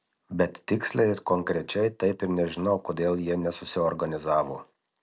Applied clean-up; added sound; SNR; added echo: none; none; none; none.